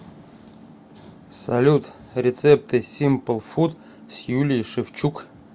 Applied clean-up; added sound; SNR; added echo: none; none; none; none.